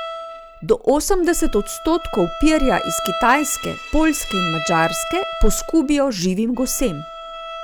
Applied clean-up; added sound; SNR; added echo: none; Bowed string instrument; 10 dB; none.